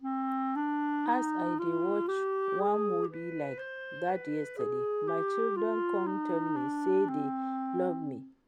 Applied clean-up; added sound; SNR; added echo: none; Wind instrument, woodwind instrument; -3 dB; none.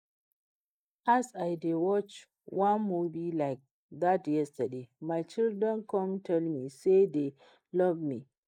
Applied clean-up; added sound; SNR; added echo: neural mask model Resemble Enhance denoiser.